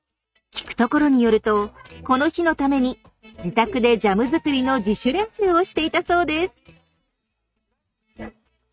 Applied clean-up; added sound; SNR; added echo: neural mask model RNNoise.